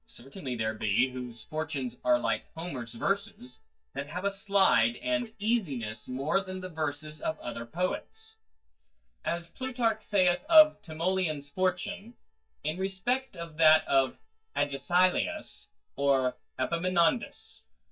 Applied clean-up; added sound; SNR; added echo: neural mask model DeepFilterNet 3.